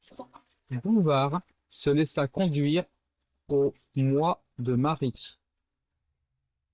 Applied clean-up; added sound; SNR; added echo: neural mask model DeepFilterNet 3.